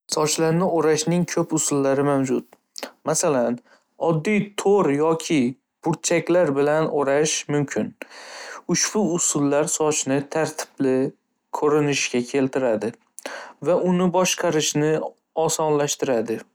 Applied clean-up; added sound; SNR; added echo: none; none; none; none.